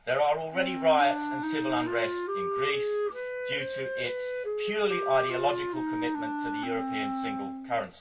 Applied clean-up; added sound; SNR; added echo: none; Wind instrument, woodwind instrument; 1 dB; reverberation time 0.2 s.